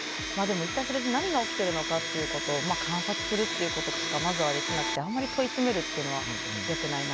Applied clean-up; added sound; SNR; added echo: none; Domestic sounds, home sounds; 2 dB; none.